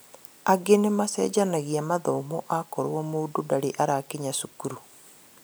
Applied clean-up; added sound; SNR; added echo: none; none; none; none.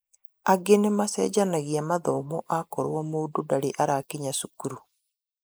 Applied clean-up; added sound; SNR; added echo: neural mask model Resemble Enhance denoiser.